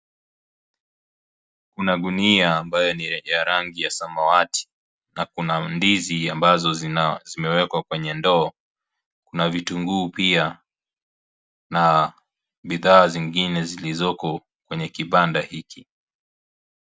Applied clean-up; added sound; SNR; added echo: none; none; none; none.